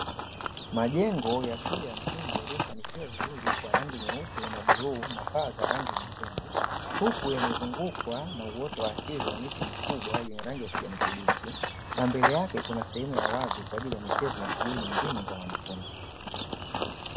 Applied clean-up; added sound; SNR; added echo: none; Run / Bird vocalization, bird call, bird song; -2 dB; none.